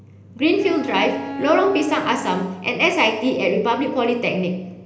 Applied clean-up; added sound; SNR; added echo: none; Bowed string instrument; 11 dB; reverberation time 0.9 s.